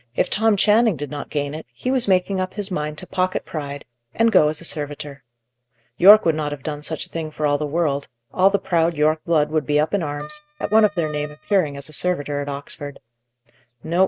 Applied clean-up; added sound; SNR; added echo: neural mask model RNNoise.